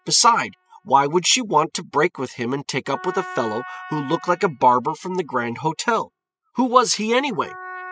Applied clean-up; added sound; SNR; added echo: classical method spectral subtraction.